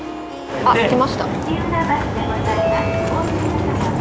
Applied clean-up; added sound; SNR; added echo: none; Harp; 11 dB; none.